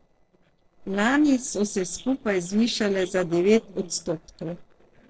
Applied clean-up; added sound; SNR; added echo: neural separator model SepFormer DNS4.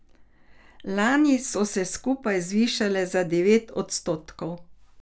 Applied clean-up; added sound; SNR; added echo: none; none; none; none.